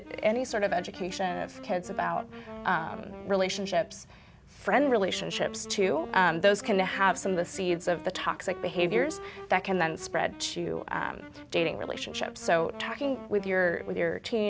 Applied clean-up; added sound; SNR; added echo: none; Wind instrument, woodwind instrument; 15 dB; none.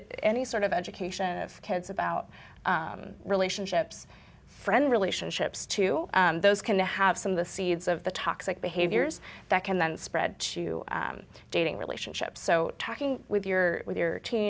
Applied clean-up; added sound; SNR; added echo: none; none; none; none.